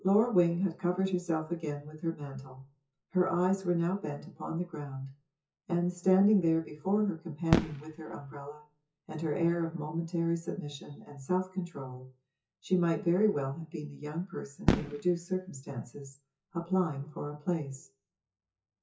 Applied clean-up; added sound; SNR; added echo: classical method WPE with log-MMSE.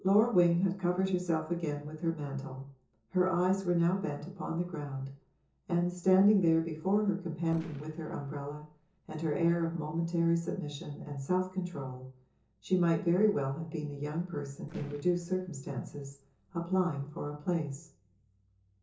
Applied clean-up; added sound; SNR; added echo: neural separator model SepFormer DNS4.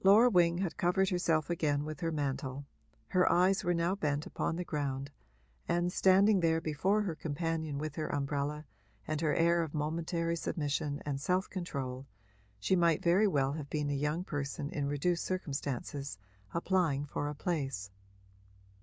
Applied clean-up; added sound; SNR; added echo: none; none; none; none.